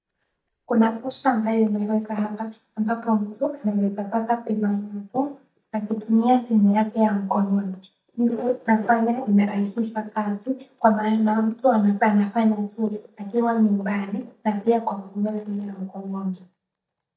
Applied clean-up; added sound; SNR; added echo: neural mask model DeepFilterNet 3.